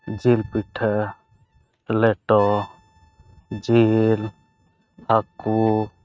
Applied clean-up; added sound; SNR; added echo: neural mask model RNNoise.